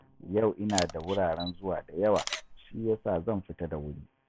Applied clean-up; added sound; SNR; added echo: none; Camera; 8 dB; none.